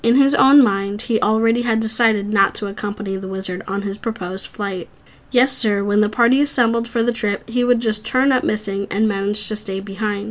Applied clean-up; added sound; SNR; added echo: none; none; none; none.